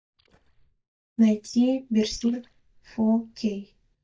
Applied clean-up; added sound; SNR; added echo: neural mask model DeepFilterNet 3.